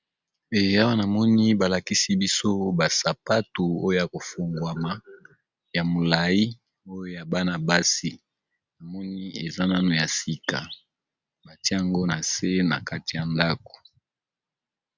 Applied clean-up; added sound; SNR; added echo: none; none; none; none.